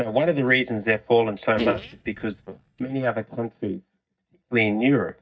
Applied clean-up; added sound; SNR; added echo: neural mask model DeepFilterNet 3.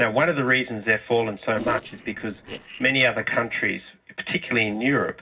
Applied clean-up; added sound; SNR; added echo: neural separator model SepFormer DNS4.